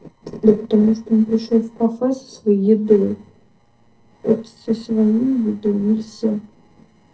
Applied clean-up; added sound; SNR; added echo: neural separator model SepFormer DNS4.